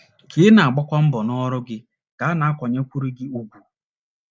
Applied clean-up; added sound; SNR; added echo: none; none; none; none.